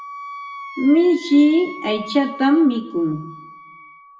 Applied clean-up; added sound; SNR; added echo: none; Wind instrument, woodwind instrument; 16 dB; reverberation time 0.6 s.